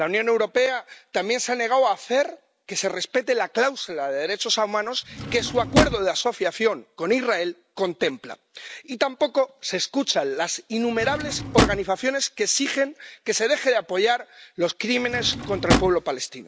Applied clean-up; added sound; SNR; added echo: none; Drawer open or close; 2 dB; none.